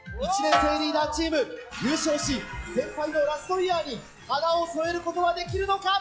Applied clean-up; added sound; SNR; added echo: classical method log-MMSE.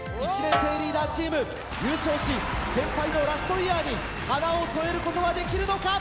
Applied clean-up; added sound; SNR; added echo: none; Snare drum; 8 dB; none.